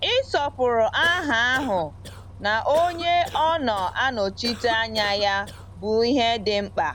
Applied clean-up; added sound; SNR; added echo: none; Cough + Bus; 16 dB; none.